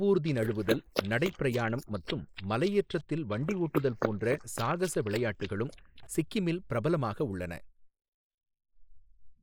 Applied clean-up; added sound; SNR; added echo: neural mask model Resemble Enhance denoiser.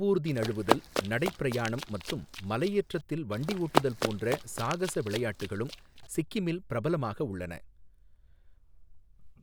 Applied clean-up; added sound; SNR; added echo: none; Run; 3 dB; none.